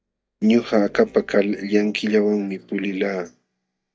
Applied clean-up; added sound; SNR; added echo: neural mask model DeepFilterNet 3.